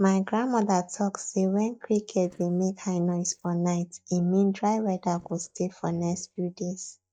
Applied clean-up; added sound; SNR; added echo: neural mask model DeepFilterNet 3.